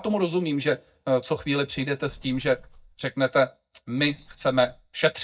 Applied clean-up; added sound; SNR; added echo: neural mask model DeepFilterNet 3.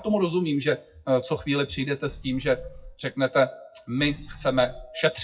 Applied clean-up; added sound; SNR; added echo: classical method WPE with log-MMSE.